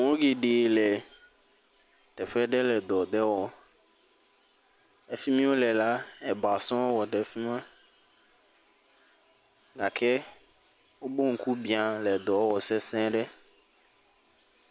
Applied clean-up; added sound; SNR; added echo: none; none; none; none.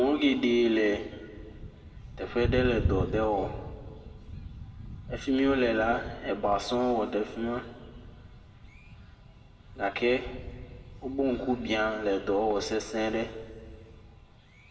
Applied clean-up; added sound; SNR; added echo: none; Thunder; 10 dB; reverberation time 1.3 s.